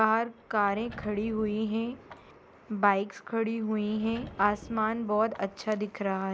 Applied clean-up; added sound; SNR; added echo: none; Sliding door / Wood; 19 dB; none.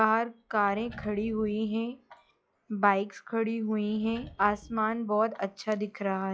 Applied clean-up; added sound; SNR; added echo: classical method log-MMSE.